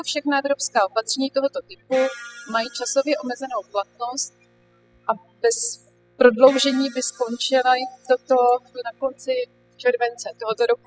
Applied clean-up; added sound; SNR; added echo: classical method spectral subtraction.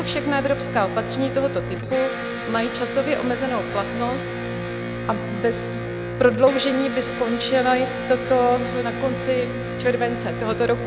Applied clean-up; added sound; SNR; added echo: none; Electric guitar; 5 dB; none.